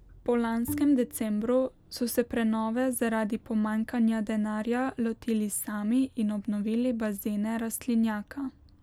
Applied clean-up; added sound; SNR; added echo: none; Bowed string instrument; 11 dB; none.